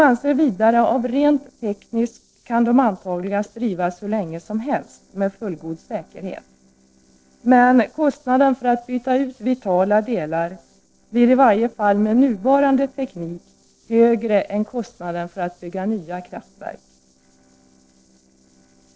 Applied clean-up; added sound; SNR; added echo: neural separator model SepFormer DNS4.